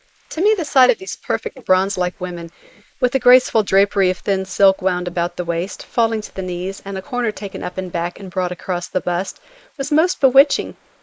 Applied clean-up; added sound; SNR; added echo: neural mask model Resemble Enhance denoiser.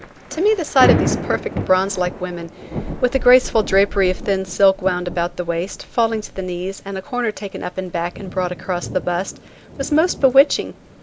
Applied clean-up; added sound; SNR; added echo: none; Thunder / Rain; 8 dB; none.